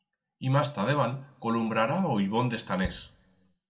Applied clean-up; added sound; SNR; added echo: none; Bass drum; 13 dB; reverberation time 0.5 s.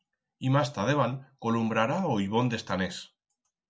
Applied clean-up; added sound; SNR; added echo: none; none; none; none.